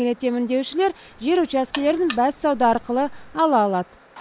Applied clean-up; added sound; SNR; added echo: none; Alarm; 16 dB; none.